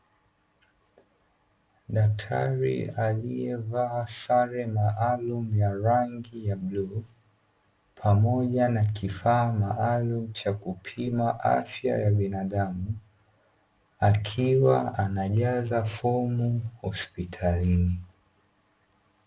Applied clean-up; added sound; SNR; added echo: none; none; none; none.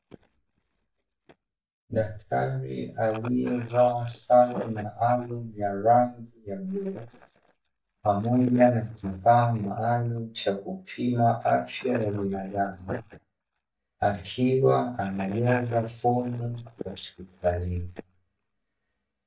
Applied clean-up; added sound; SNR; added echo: neural mask model DeepFilterNet 3.